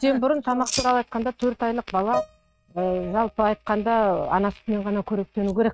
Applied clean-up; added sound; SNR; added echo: neural mask model RNNoise.